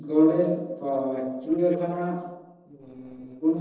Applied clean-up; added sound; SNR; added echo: neural separator model SepFormer DNS4.